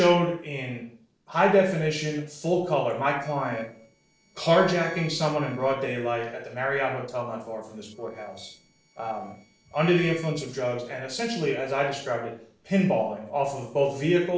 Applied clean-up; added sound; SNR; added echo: neural separator model SepFormer DNS4.